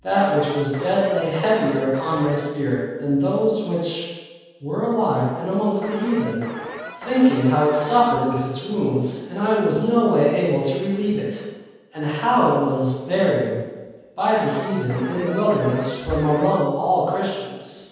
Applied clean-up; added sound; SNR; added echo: none; Alarm; 12 dB; reverberation time 1.2 s.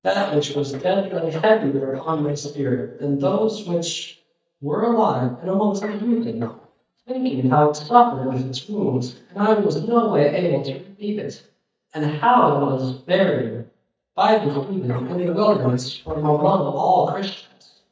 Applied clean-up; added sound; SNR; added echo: neural mask model DeepFilterNet 3.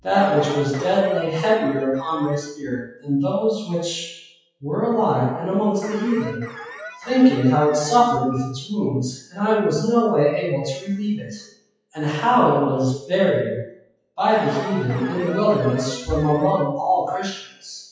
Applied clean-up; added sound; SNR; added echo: classical method WPE with log-MMSE.